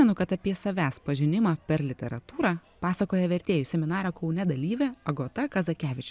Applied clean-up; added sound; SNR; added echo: none; none; none; none.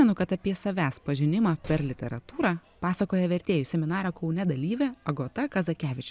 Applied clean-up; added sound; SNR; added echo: none; Slam; 18 dB; none.